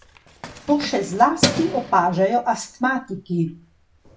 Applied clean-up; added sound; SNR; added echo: none; Keys jangling; 8 dB; reverberation time 0.2 s.